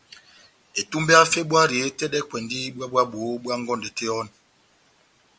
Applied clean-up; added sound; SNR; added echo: none; none; none; none.